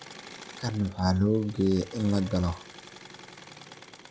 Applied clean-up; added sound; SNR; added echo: none; Engine / Mechanisms; 18 dB; none.